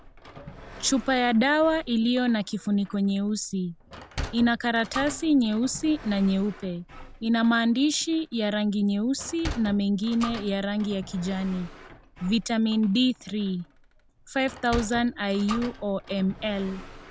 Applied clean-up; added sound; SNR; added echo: none; Sliding door; 15 dB; none.